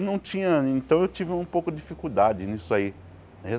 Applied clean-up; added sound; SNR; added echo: none; none; none; none.